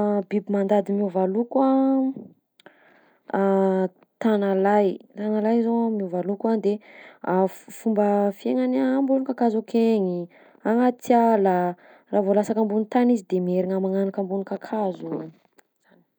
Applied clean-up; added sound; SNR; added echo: none; none; none; none.